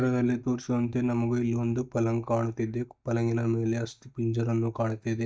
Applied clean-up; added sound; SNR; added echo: neural mask model DeepFilterNet 3.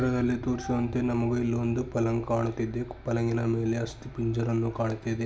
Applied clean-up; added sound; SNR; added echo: none; Bass guitar; 19 dB; none.